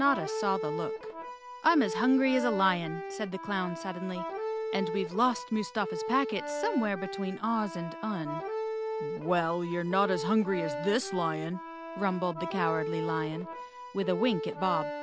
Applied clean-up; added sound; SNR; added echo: none; Accordion; 6 dB; none.